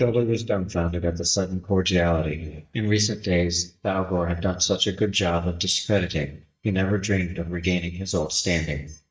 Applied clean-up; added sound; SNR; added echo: neural mask model DeepFilterNet 3.